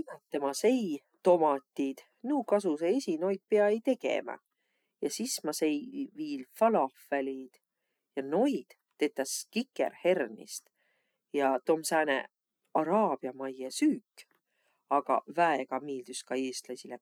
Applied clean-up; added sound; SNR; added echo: none; none; none; none.